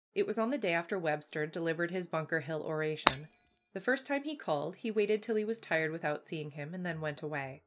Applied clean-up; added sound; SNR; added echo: none; Shatter; -2 dB; none.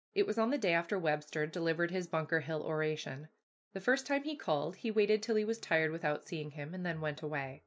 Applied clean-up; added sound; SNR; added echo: none; none; none; none.